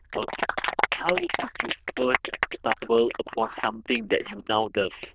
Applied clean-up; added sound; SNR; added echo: neural diffusion model UNIVERSE++.